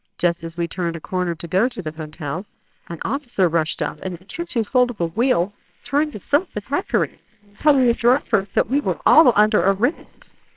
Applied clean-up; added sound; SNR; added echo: neural separator model SepFormer WHAMR!.